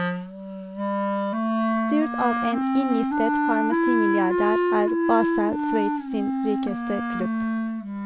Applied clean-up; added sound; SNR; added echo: none; Wind instrument, woodwind instrument; -4 dB; none.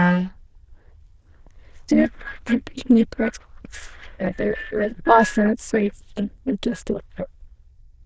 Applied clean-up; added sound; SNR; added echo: neural diffusion model UNIVERSE++.